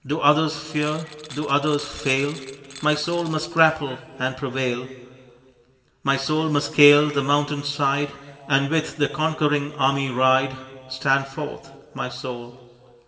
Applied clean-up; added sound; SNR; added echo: none; Tools; 18 dB; reverberation time 1.7 s.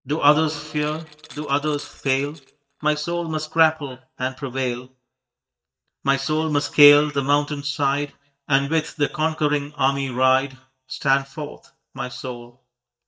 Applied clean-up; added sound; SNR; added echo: neural mask model DeepFilterNet 3.